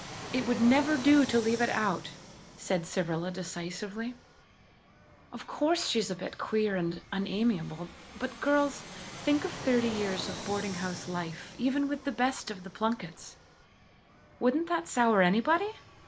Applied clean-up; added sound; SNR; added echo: none; Fixed-wing aircraft, airplane; 14 dB; none.